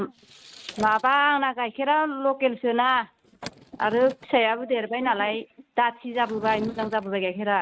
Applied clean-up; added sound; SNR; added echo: neural mask model RNNoise.